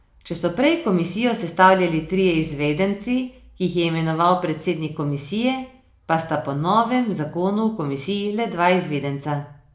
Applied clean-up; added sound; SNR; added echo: none; none; none; none.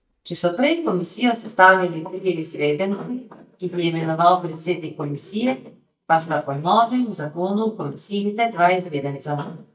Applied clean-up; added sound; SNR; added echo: neural mask model DeepFilterNet 3.